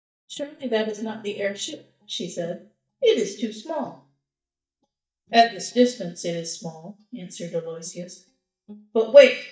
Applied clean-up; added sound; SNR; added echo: neural mask model DeepFilterNet 3.